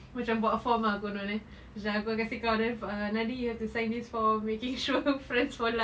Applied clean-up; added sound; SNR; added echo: none; none; none; none.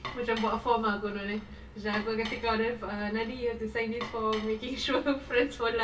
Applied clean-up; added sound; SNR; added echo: none; Dishes, pots, and pans; 15 dB; reverberation time 1.2 s.